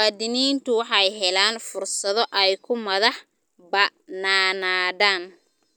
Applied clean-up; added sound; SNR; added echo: none; none; none; none.